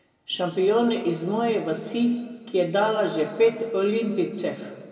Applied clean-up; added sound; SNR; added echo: none; none; none; reverberation time 1.8 s.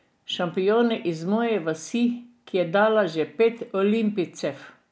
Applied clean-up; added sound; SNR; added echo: none; none; none; none.